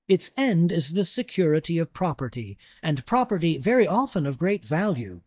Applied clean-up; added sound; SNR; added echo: neural mask model DeepFilterNet 3.